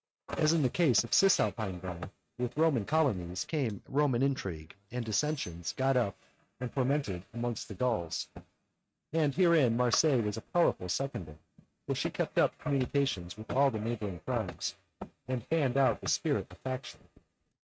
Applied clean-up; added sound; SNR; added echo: neural mask model RNNoise.